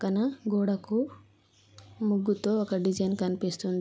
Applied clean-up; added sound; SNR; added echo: none; none; none; none.